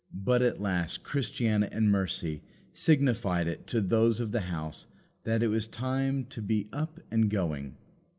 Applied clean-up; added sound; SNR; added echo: none; none; none; none.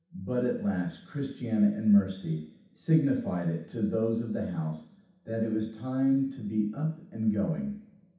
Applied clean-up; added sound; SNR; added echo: none; none; none; reverberation time 0.7 s.